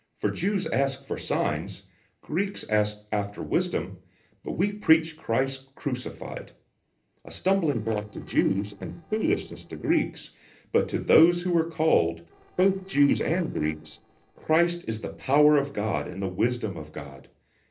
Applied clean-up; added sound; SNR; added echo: neural separator model SepFormer DNS4.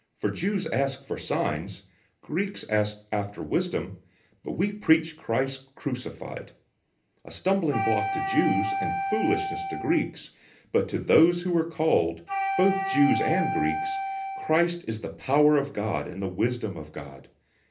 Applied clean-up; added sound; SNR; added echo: none; Wind instrument, woodwind instrument; 3 dB; reverberation time 0.3 s.